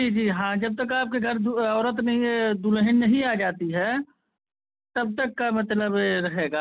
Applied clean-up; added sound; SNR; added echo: none; none; none; none.